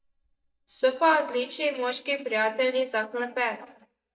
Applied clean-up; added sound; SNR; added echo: neural mask model DeepFilterNet 3.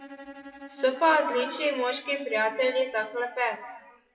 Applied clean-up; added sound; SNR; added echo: classical method WPE with log-MMSE.